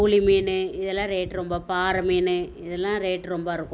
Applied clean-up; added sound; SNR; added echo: none; none; none; none.